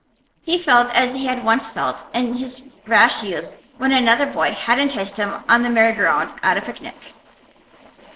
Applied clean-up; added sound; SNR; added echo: neural separator model SepFormer DNS4.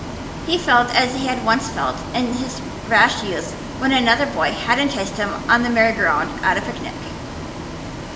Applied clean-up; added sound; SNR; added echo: none; Bus; 9 dB; reverberation time 1.1 s.